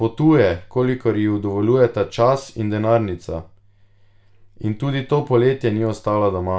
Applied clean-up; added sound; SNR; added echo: none; none; none; none.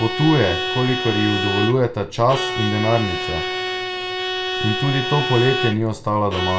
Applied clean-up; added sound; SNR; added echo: none; Bowed string instrument; 4 dB; reverberation time 1.7 s.